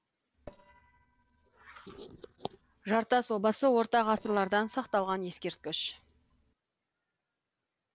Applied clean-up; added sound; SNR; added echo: neural separator model SepFormer DNS4.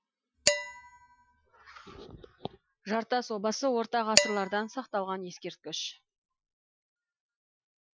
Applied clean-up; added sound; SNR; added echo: classical method Wiener filter.